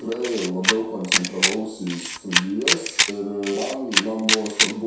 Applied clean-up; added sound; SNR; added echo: none; Camera; -2 dB; reverberation time 0.7 s.